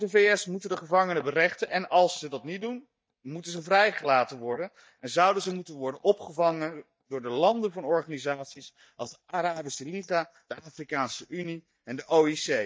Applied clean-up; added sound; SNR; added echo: neural mask model DeepFilterNet 3.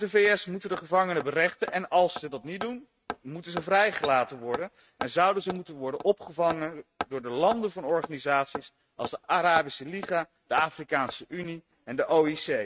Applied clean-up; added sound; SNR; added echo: neural mask model RNNoise.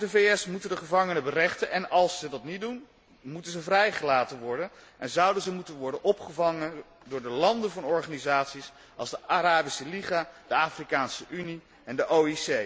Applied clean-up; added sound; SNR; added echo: none; none; none; none.